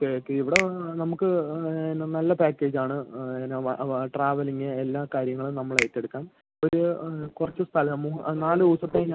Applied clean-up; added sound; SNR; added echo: none; Finger snapping; 9 dB; none.